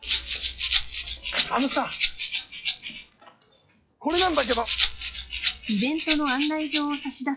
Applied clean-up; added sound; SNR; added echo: classical method log-MMSE.